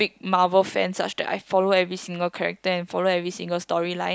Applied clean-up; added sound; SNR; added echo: none; none; none; none.